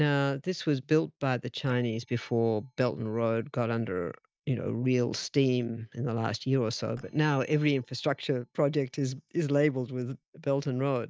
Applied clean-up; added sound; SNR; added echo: neural mask model DeepFilterNet 3.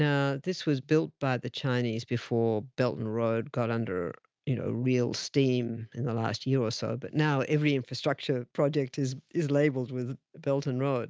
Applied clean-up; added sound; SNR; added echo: none; none; none; none.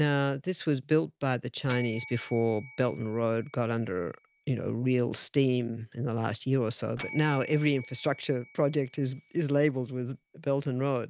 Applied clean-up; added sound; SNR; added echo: none; Bell; 16 dB; none.